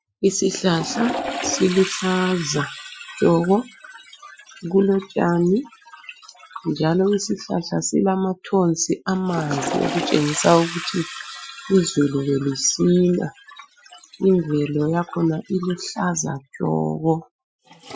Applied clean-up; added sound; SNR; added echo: classical method Wiener filter.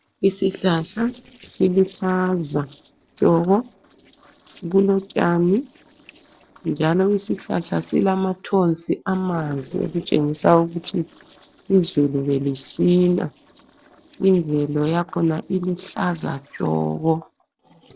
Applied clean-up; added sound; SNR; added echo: neural separator model SepFormer DNS4.